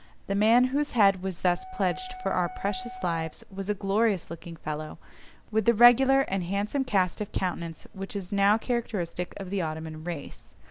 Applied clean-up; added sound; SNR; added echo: none; Wind instrument, woodwind instrument; 14 dB; none.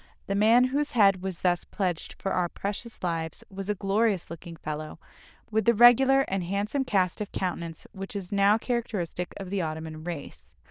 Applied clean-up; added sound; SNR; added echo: neural diffusion model UNIVERSE++.